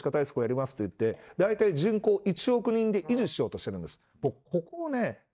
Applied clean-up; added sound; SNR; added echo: neural mask model DeepFilterNet 3.